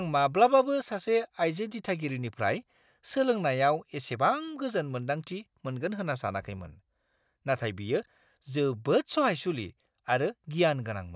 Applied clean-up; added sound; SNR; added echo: none; none; none; none.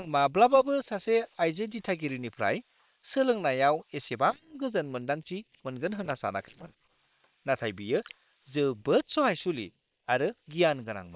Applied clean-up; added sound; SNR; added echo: neural separator model SepFormer WHAM!.